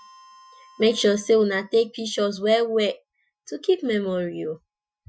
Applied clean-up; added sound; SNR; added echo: classical method Wiener filter.